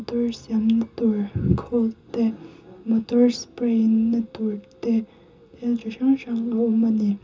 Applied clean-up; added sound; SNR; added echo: none; none; none; reverberation time 0.2 s.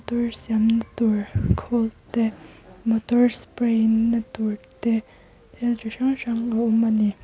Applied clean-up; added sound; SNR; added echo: none; none; none; none.